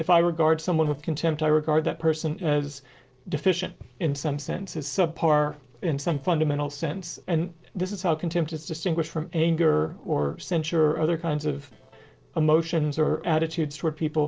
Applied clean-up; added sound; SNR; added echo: neural separator model SepFormer DNS4.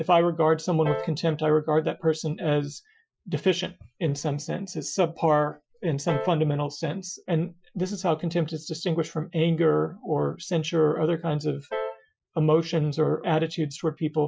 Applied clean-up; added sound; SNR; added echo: classical method Wiener filter.